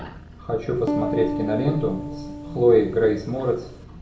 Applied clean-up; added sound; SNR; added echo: none; Piano; 7 dB; reverberation time 0.6 s.